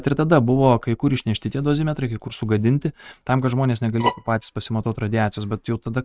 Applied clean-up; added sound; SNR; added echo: neural mask model RNNoise.